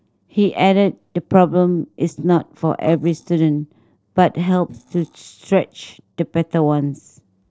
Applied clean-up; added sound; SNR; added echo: neural separator model SepFormer DNS4.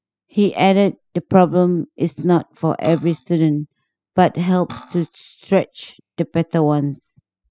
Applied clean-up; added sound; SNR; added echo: classical method spectral subtraction.